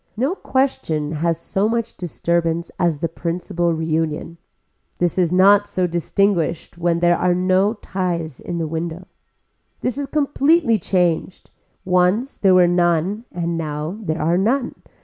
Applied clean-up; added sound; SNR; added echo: none; none; none; none.